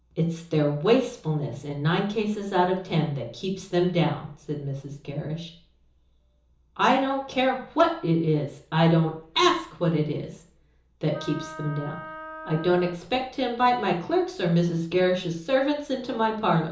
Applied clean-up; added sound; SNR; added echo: none; Wind instrument, woodwind instrument; 14 dB; reverberation time 0.7 s.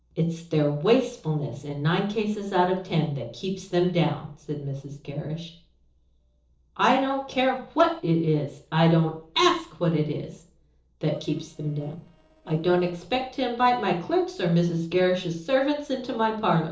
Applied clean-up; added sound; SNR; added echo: neural separator model SepFormer DNS4.